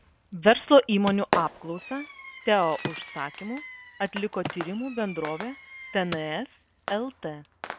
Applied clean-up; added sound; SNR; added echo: none; Wood + Fireworks; 10 dB; none.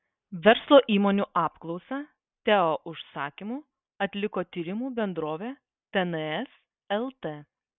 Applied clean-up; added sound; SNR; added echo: none; none; none; none.